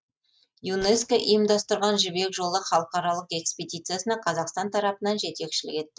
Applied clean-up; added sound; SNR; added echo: neural mask model RNNoise.